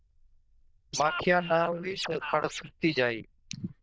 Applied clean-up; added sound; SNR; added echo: neural diffusion model UNIVERSE++.